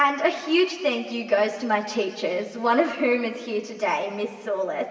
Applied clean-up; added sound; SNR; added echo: none; none; none; reverberation time 2.1 s.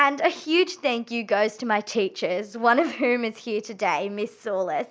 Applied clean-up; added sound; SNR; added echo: none; none; none; none.